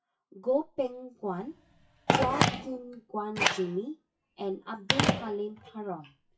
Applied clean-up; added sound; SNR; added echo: classical method WPE with log-MMSE.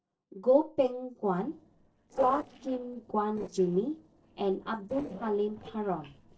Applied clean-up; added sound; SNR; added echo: neural separator model SepFormer DNS4.